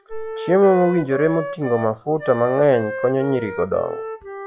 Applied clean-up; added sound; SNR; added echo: classical method log-MMSE.